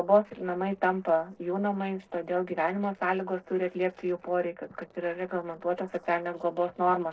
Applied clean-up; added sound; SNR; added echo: neural separator model SepFormer DNS4.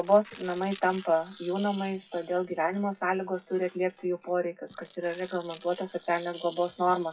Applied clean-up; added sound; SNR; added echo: classical method WPE with log-MMSE.